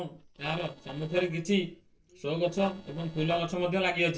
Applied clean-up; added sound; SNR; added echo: neural separator model SepFormer DNS4.